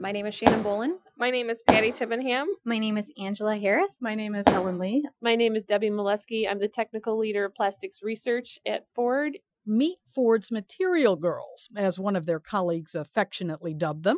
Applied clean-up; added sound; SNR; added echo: classical method Wiener filter.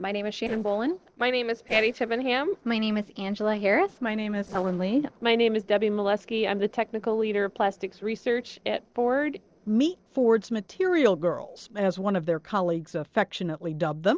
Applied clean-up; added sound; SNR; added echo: neural separator model SepFormer DNS4.